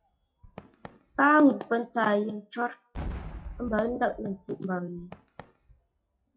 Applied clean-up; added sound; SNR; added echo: classical method WPE with log-MMSE.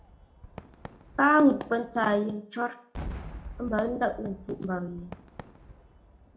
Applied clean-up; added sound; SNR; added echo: none; Cheering / Fireworks; 15 dB; reverberation time 0.3 s.